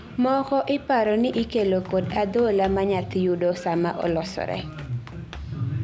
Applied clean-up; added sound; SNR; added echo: none; Run; 19 dB; none.